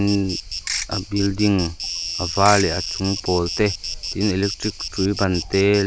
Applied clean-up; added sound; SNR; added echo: none; Ratchet, pawl / Percussion + Insect; 7 dB; none.